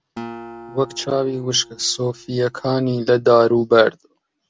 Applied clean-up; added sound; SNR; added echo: none; Acoustic guitar; 20 dB; none.